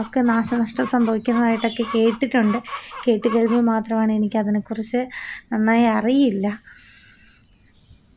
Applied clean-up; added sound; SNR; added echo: none; Chicken, rooster; 18 dB; none.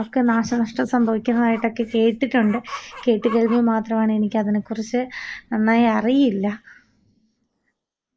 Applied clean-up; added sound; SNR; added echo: neural mask model Resemble Enhance denoiser.